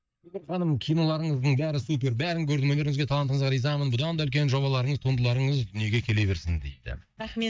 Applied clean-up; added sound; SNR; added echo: neural mask model DeepFilterNet 3.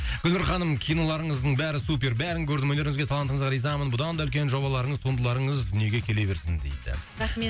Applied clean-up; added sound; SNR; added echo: none; none; none; none.